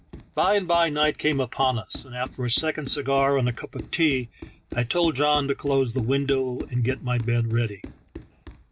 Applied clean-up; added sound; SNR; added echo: none; Run; 17 dB; none.